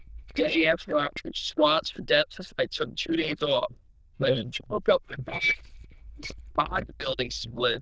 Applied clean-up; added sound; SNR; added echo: neural diffusion model UNIVERSE++.